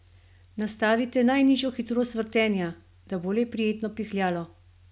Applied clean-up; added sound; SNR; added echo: none; none; none; none.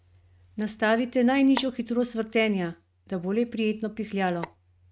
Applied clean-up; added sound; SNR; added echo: neural mask model RNNoise.